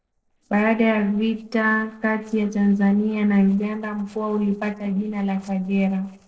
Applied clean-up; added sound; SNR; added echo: neural separator model SepFormer DNS4.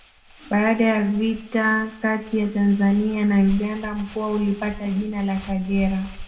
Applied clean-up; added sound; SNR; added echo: none; Crumpling, crinkling; 16 dB; reverberation time 0.6 s.